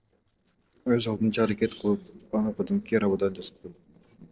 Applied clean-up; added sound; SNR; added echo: neural separator model SepFormer DNS4.